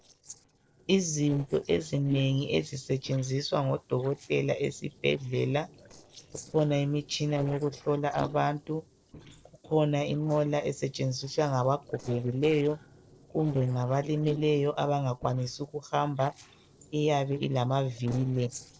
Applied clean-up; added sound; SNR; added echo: neural separator model SepFormer DNS4.